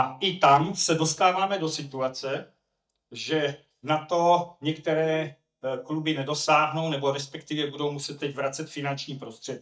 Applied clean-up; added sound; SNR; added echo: neural mask model DeepFilterNet 3.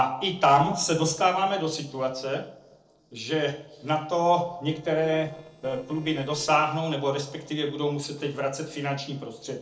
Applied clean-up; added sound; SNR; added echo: neural separator model SepFormer DNS4.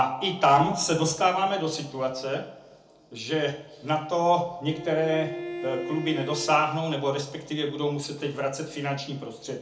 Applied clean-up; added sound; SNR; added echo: none; Bowed string instrument; 9 dB; reverberation time 0.4 s.